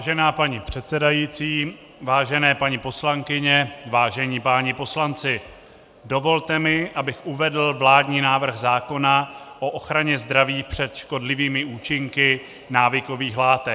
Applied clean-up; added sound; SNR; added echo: none; none; none; none.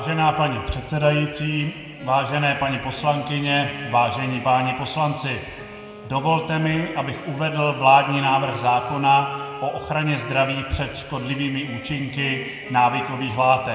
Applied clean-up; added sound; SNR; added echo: none; Wind instrument, woodwind instrument; 18 dB; reverberation time 2.1 s.